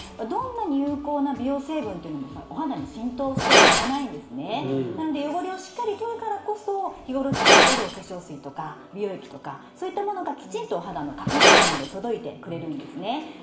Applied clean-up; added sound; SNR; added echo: none; Glass; -4 dB; reverberation time 0.9 s.